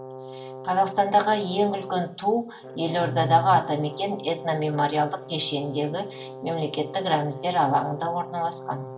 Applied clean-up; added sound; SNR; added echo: none; Brass instrument; 14 dB; reverberation time 0.8 s.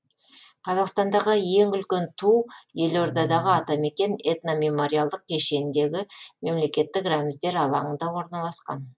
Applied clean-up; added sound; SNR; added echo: none; none; none; none.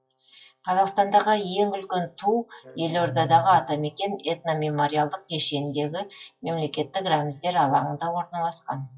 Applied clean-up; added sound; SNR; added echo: classical method WPE with log-MMSE.